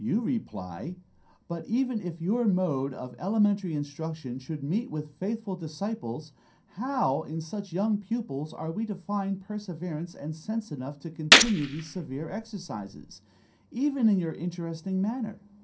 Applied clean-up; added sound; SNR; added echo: none; Gunshot, gunfire; -5 dB; reverberation time 0.3 s.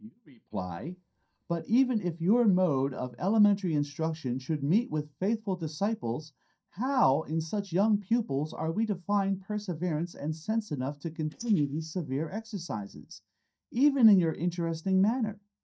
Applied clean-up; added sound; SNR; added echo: neural mask model DeepFilterNet 3.